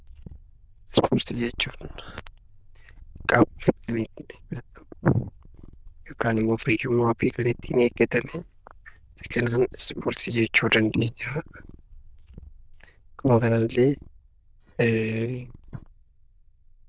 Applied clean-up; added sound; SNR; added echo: neural diffusion model UNIVERSE++.